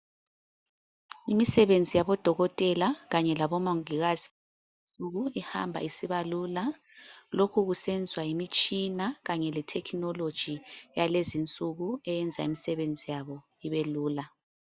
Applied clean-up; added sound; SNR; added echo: none; none; none; none.